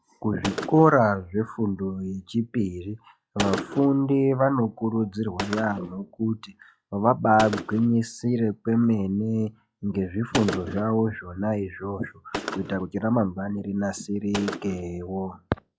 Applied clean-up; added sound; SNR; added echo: classical method log-MMSE.